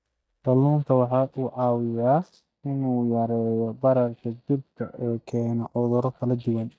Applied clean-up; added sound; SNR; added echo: neural mask model DeepFilterNet 3.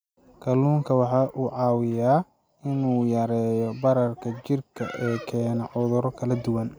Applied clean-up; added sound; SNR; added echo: none; none; none; none.